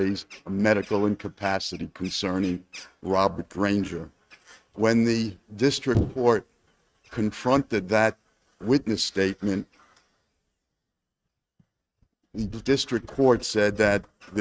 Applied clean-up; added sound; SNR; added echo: neural mask model RNNoise.